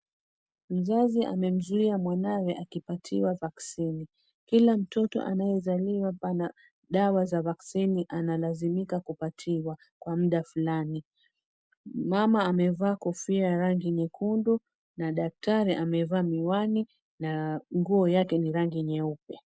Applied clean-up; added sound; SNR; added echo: none; none; none; none.